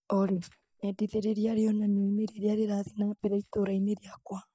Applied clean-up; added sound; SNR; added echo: neural mask model DeepFilterNet 3.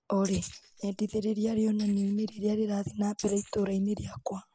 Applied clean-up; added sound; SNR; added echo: neural mask model Resemble Enhance denoiser.